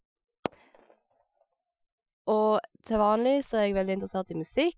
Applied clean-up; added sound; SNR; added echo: classical method Wiener filter.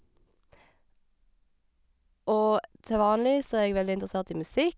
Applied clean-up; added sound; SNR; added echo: none; none; none; none.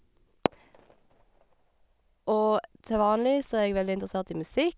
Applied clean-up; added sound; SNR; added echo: none; Fireworks; 13 dB; none.